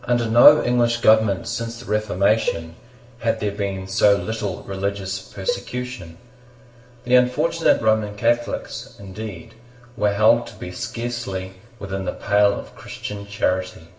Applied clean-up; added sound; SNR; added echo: none; Cowbell; 10 dB; reverberation time 0.8 s.